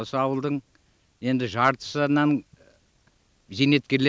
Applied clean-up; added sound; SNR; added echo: none; none; none; none.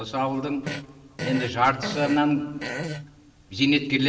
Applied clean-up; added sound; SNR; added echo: none; Fart; 10 dB; reverberation time 2.1 s.